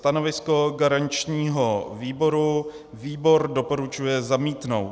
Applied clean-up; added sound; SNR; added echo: none; none; none; none.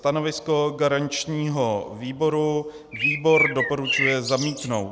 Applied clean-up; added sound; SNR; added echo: none; Bird; 2 dB; none.